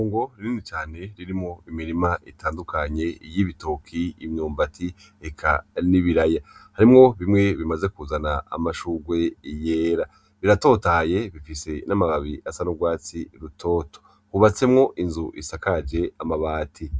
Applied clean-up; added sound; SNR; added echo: none; none; none; none.